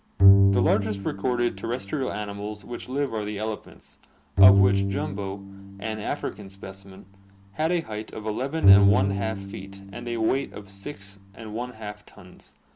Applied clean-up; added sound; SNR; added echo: none; Bowed string instrument; -5 dB; none.